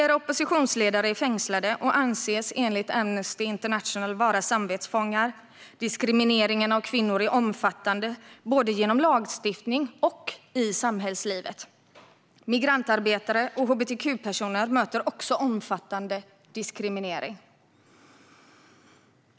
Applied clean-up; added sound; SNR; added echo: none; none; none; none.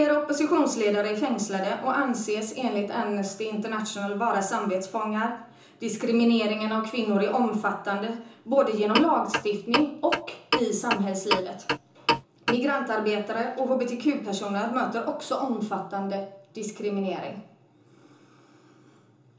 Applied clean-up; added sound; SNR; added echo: none; Clock; 2 dB; reverberation time 0.6 s.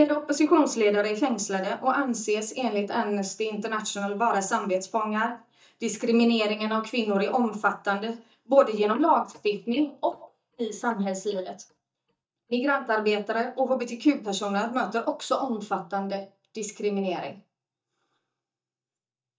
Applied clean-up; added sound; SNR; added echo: neural mask model DeepFilterNet 3.